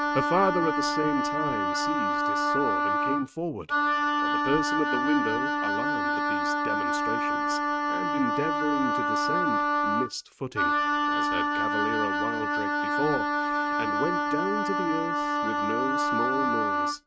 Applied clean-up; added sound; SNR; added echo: neural mask model RNNoise.